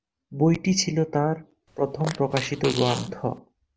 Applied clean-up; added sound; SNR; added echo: none; Fart; 10 dB; none.